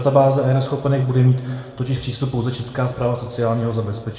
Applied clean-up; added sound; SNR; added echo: none; none; none; reverberation time 1.5 s.